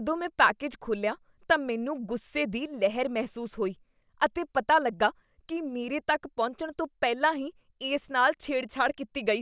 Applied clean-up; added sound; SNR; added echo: none; none; none; none.